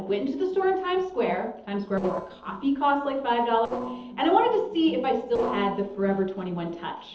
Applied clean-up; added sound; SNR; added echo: neural separator model SepFormer DNS4.